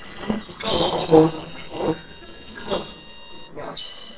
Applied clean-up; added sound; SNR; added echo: neural separator model SepFormer WHAMR!.